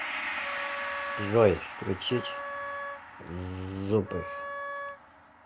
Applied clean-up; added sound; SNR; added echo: none; Wind instrument, woodwind instrument + Gong; 5 dB; none.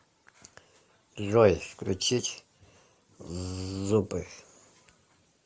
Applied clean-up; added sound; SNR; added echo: none; none; none; none.